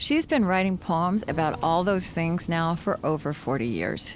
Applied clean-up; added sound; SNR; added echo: none; Printer + Waves, surf / Wind; 17 dB; none.